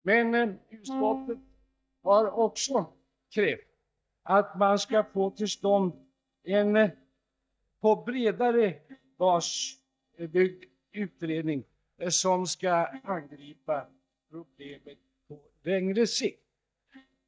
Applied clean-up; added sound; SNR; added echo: neural mask model DeepFilterNet 3.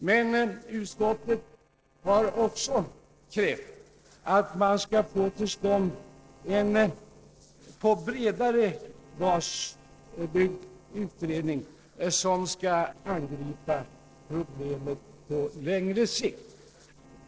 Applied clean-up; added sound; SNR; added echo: neural separator model SepFormer DNS4.